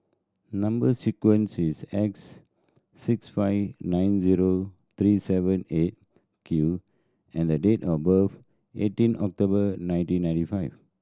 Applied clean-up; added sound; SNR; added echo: none; none; none; none.